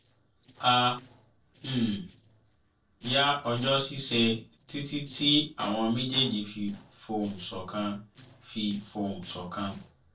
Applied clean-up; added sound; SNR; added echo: neural separator model SepFormer DNS4.